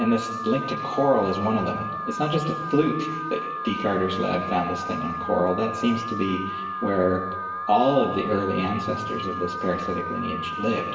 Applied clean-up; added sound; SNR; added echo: none; Alarm; 6 dB; reverberation time 1.2 s.